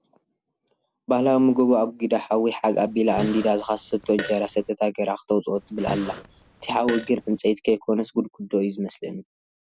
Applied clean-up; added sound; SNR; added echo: none; Fart; 12 dB; none.